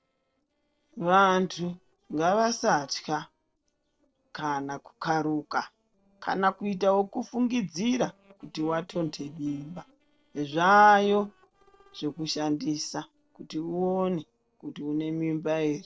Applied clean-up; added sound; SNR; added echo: neural separator model SepFormer DNS4.